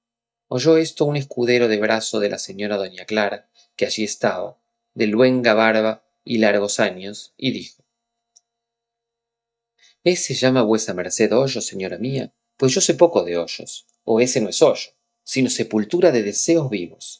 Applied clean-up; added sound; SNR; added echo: neural mask model DeepFilterNet 3.